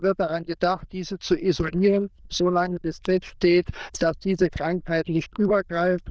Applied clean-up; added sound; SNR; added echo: neural diffusion model UNIVERSE++.